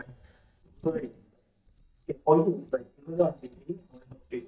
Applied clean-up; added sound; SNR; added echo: neural mask model DeepFilterNet 3.